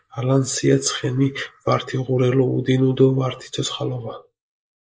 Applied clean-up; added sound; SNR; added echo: neural mask model Resemble Enhance denoiser.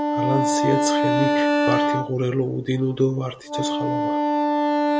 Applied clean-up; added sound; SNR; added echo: none; Wind instrument, woodwind instrument; -4 dB; none.